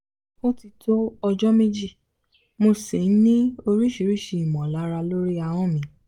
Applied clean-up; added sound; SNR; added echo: none; none; none; none.